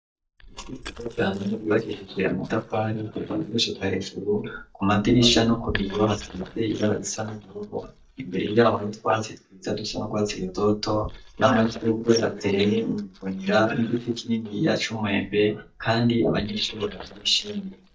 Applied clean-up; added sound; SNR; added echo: neural mask model DeepFilterNet 3.